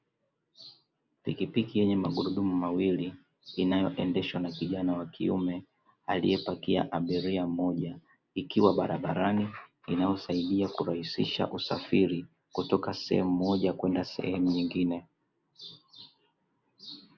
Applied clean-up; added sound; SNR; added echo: none; none; none; none.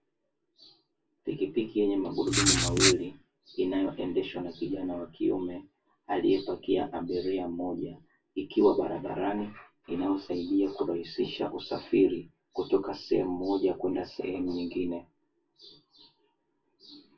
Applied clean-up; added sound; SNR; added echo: none; Writing; -4 dB; reverberation time 0.1 s.